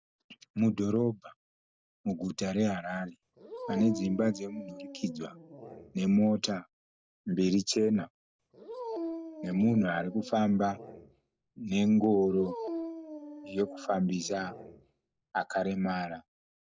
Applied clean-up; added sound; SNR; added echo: none; Dog; 11 dB; none.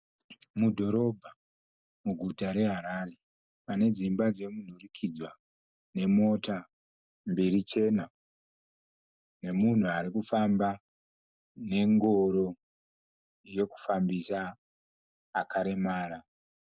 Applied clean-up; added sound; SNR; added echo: none; none; none; none.